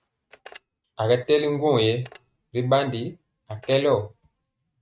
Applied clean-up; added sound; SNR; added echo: neural mask model RNNoise.